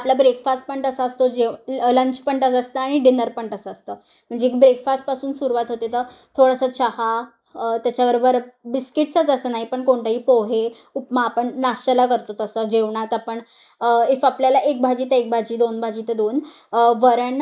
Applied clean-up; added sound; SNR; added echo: neural mask model Resemble Enhance denoiser.